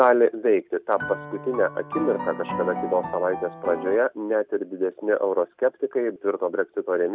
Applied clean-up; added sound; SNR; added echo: none; Piano; 9 dB; none.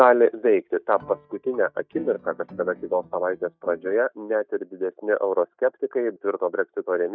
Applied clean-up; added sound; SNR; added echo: neural mask model DeepFilterNet 3.